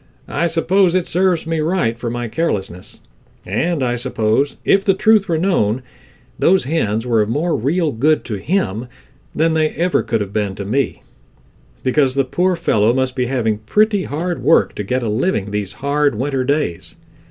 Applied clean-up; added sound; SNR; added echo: none; none; none; none.